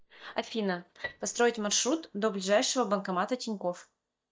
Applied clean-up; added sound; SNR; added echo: neural mask model DeepFilterNet 3.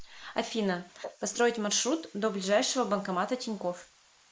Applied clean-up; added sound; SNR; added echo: neural mask model Resemble Enhance denoiser.